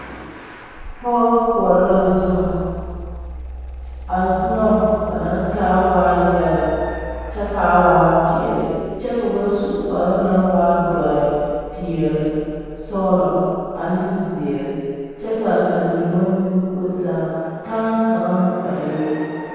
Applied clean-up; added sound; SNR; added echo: none; Mechanical fan; 15 dB; reverberation time 2.2 s.